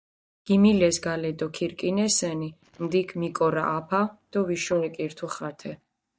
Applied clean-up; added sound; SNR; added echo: neural mask model DeepFilterNet 3.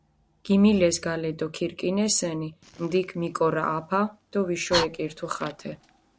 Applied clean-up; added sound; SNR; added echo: none; Fire; 14 dB; none.